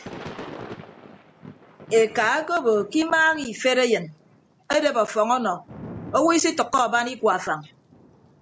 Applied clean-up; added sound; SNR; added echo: none; Thunder / Rain; 19 dB; none.